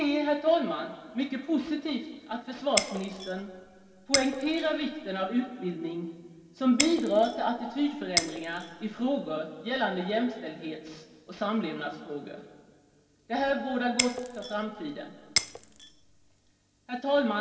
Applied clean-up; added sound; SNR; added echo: none; Shatter; 5 dB; reverberation time 2.2 s.